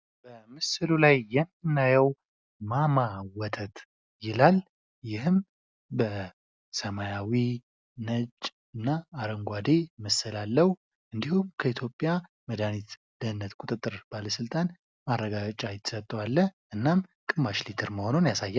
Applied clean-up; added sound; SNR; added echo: none; none; none; none.